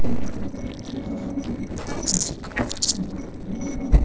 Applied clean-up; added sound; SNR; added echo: neural separator model SepFormer DNS4.